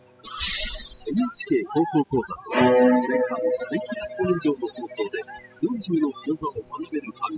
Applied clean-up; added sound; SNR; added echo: classical method spectral subtraction.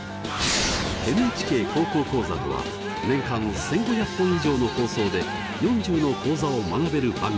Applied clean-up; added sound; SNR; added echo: none; none; none; none.